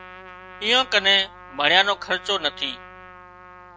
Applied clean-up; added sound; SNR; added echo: none; Trumpet; 19 dB; none.